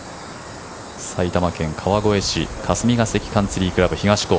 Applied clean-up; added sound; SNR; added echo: none; Wind; 14 dB; none.